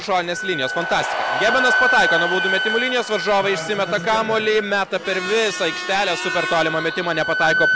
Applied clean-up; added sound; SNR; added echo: none; Wind instrument, woodwind instrument; 4 dB; none.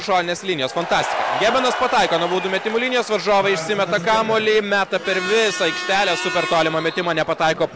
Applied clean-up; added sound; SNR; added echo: none; none; none; none.